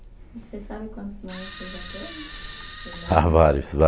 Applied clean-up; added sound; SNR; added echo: none; Camera; 10 dB; none.